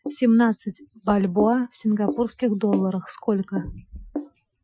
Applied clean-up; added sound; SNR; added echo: classical method Wiener filter.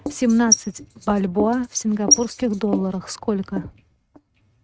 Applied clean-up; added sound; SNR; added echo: neural mask model RNNoise.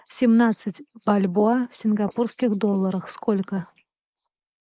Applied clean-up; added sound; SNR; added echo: neural mask model Resemble Enhance denoiser.